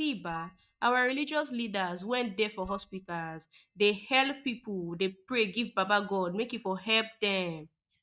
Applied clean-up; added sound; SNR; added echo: neural mask model DeepFilterNet 3.